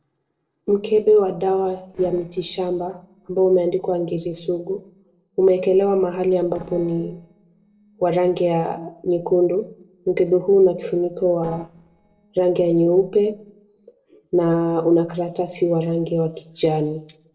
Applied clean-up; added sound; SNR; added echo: neural separator model SepFormer DNS4.